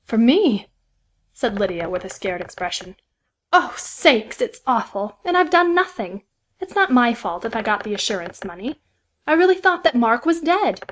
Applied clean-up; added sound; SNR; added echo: neural mask model RNNoise.